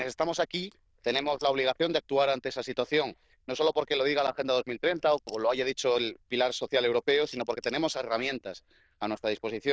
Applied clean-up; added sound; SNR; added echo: neural diffusion model UNIVERSE++.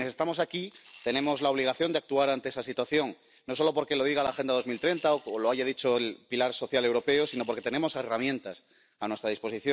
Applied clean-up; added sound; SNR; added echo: none; Coin (dropping) / Glass; 19 dB; none.